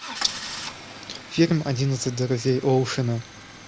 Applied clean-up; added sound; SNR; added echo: none; Idling / Engine starting / Car; 11 dB; none.